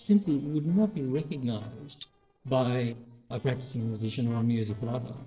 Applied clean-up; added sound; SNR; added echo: neural separator model SepFormer DNS4.